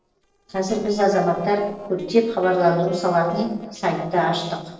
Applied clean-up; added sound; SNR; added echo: neural separator model SepFormer DNS4.